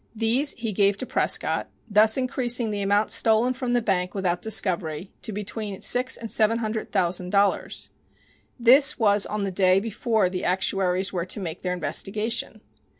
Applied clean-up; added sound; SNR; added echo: none; none; none; none.